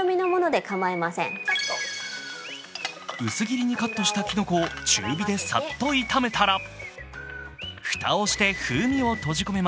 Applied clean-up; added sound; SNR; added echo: none; none; none; none.